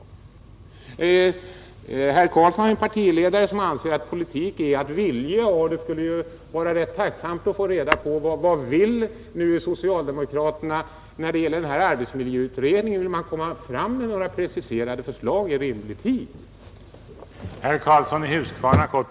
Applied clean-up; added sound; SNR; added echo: none; Tap / Hammer; 10 dB; none.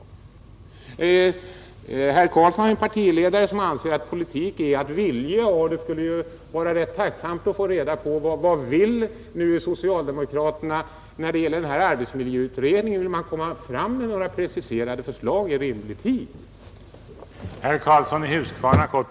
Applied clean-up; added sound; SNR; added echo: none; none; none; none.